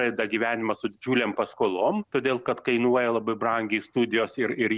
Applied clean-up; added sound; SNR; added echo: none; none; none; none.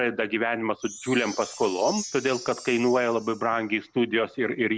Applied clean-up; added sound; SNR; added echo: none; Chime; 15 dB; none.